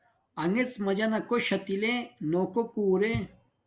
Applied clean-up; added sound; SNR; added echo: none; none; none; none.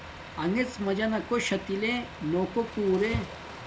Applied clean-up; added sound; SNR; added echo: none; Truck + Waves, surf; 13 dB; none.